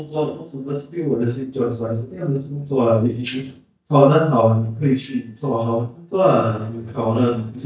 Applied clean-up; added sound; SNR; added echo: neural mask model DeepFilterNet 3.